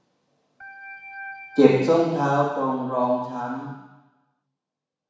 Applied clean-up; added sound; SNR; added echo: none; Organ; 15 dB; reverberation time 1.1 s.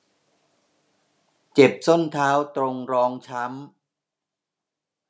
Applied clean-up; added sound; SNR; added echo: none; none; none; none.